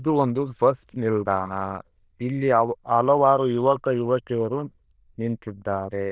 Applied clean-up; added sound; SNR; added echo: neural diffusion model UNIVERSE++.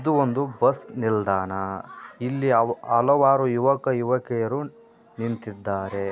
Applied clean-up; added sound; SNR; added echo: none; none; none; none.